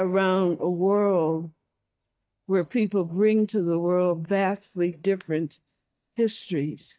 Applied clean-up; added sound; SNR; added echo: neural mask model DeepFilterNet 3.